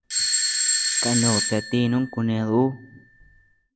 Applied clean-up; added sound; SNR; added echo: none; Bell / Doorbell; 0 dB; none.